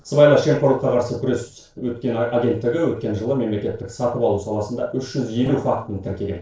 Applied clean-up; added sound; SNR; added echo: neural separator model SepFormer DNS4.